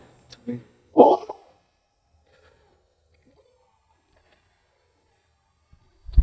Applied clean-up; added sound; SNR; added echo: neural mask model DeepFilterNet 3.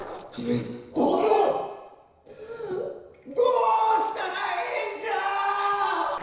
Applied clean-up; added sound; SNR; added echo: neural separator model SepFormer DNS4.